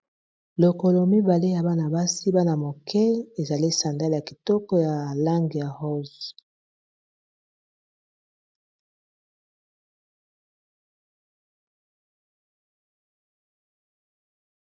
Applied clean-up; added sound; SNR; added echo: none; none; none; none.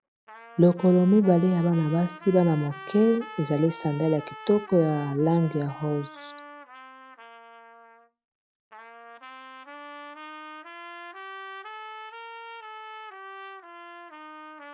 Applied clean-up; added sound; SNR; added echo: none; Trumpet; 16 dB; none.